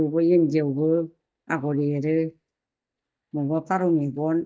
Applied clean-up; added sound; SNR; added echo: neural mask model DeepFilterNet 3.